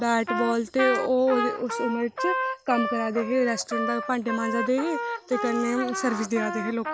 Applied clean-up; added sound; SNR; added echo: none; Trumpet; 5 dB; none.